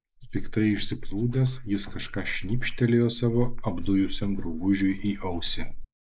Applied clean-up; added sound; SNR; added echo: neural mask model Resemble Enhance denoiser.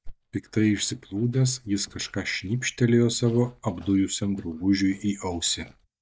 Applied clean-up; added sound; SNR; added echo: neural mask model DeepFilterNet 3.